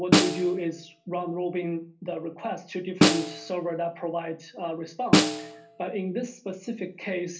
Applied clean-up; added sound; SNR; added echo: none; Snare drum; -3 dB; reverberation time 0.3 s.